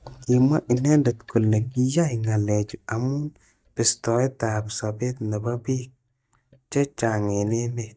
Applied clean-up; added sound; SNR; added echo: neural mask model DeepFilterNet 3.